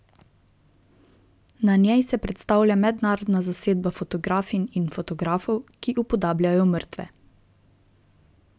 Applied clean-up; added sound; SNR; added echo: none; none; none; none.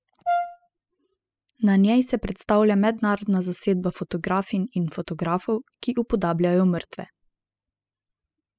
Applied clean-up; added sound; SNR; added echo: classical method spectral subtraction.